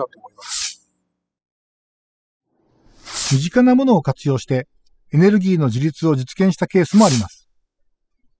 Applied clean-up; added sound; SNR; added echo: classical method spectral subtraction.